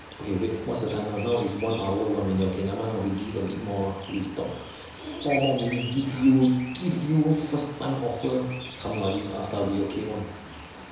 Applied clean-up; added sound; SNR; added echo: none; Bird vocalization, bird call, bird song; 15 dB; reverberation time 1.0 s.